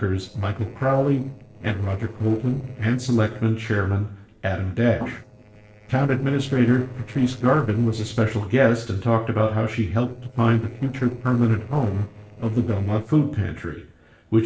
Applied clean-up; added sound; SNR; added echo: neural separator model SepFormer DNS4.